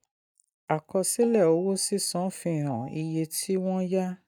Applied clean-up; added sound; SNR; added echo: neural mask model DeepFilterNet 3.